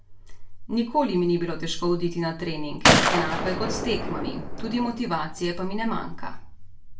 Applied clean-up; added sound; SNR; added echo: none; Gunshot, gunfire; -1 dB; reverberation time 0.3 s.